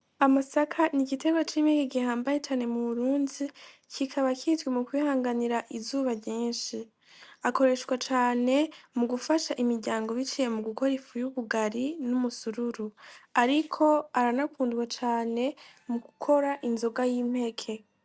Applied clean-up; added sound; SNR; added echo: none; none; none; none.